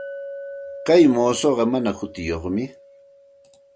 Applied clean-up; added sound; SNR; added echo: none; Chink, clink; 16 dB; none.